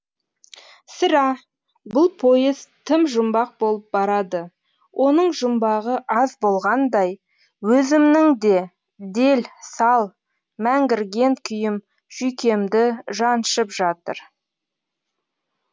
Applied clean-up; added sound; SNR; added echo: none; none; none; none.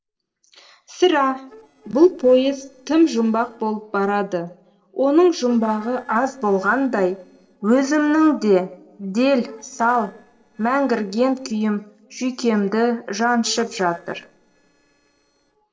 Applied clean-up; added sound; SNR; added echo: neural separator model SepFormer DNS4.